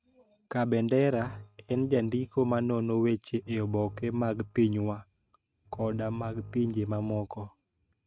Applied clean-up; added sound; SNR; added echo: neural mask model RNNoise.